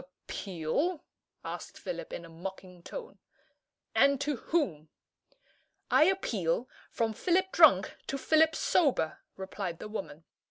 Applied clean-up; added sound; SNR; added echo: none; none; none; none.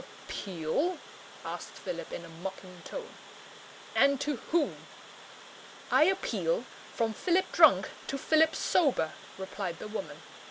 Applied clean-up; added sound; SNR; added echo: none; Water; 17 dB; none.